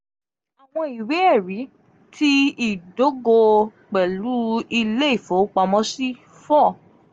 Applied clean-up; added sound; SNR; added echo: none; none; none; none.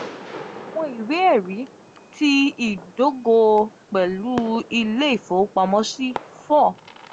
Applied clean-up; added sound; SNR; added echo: none; Fireworks; 17 dB; none.